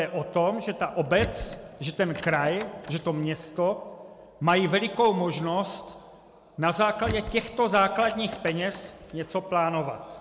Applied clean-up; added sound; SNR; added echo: none; Door; 14 dB; none.